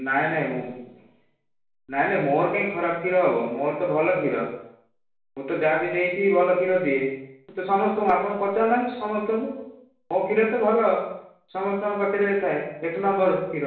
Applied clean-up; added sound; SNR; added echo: none; Tabla; 16 dB; reverberation time 0.7 s.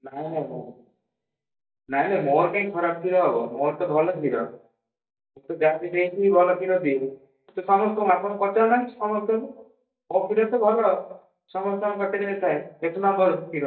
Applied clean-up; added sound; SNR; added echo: neural mask model DeepFilterNet 3.